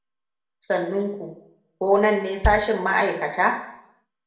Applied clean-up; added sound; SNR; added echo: none; Bass drum; 6 dB; reverberation time 0.7 s.